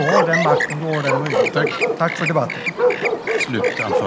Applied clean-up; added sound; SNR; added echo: none; Chirp, tweet + Bark; -3 dB; none.